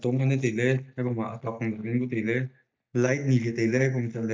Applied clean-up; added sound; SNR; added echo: neural mask model DeepFilterNet 3.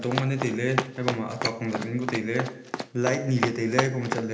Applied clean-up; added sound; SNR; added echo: none; Run; 5 dB; reverberation time 1.0 s.